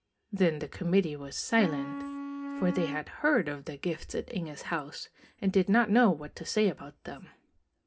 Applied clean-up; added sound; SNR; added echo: none; Wind instrument, woodwind instrument; 9 dB; reverberation time 0.3 s.